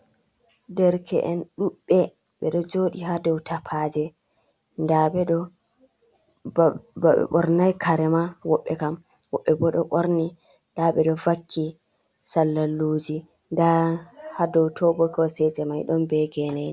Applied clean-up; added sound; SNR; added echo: none; none; none; none.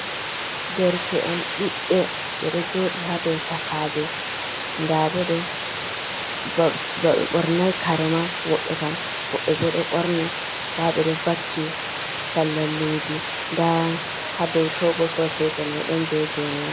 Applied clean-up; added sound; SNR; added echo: none; Water; 4 dB; none.